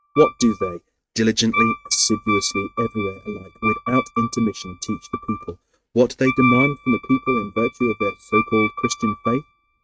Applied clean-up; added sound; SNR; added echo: neural mask model RNNoise.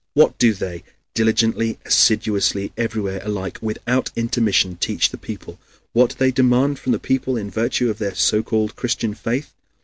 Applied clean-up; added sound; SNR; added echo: none; none; none; none.